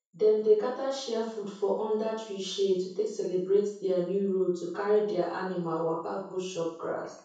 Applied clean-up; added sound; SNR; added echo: none; none; none; reverberation time 0.6 s.